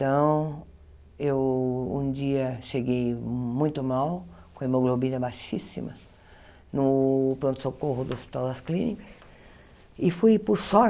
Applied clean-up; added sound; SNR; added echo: none; none; none; none.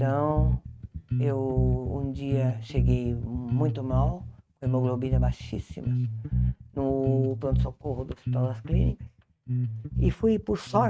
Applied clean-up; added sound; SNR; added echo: neural mask model RNNoise.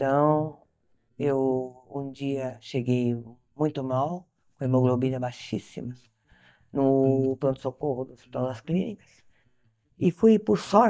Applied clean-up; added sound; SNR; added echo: neural mask model DeepFilterNet 3.